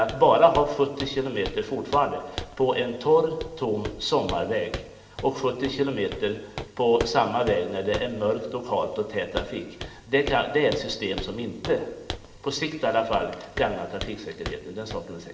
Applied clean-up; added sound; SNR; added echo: none; Walk, footsteps; 13 dB; reverberation time 1.5 s.